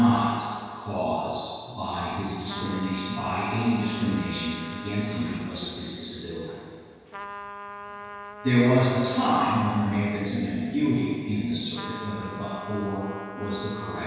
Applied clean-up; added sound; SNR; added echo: none; Trumpet; 15 dB; reverberation time 1.9 s.